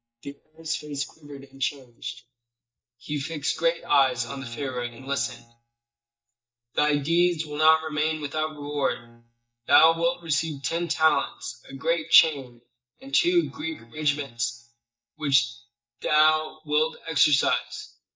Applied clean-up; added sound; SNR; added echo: neural mask model DeepFilterNet 3.